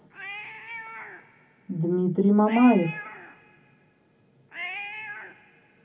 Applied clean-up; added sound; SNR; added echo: none; Cat; 14 dB; reverberation time 0.3 s.